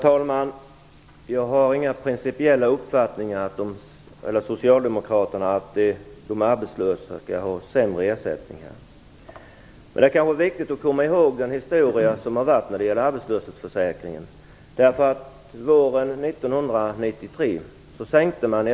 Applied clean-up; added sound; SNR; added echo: none; none; none; none.